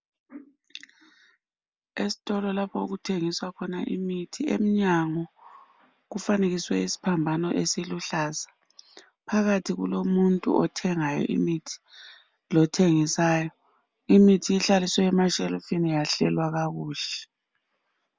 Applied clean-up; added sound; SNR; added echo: none; none; none; none.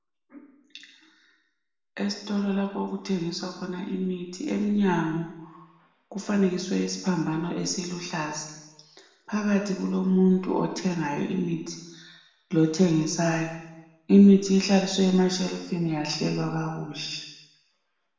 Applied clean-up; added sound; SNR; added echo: none; none; none; reverberation time 0.9 s.